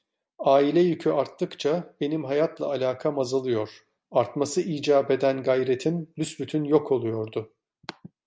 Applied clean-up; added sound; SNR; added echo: none; none; none; none.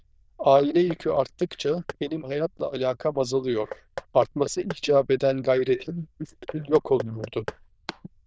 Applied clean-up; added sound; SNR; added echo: neural diffusion model UNIVERSE++.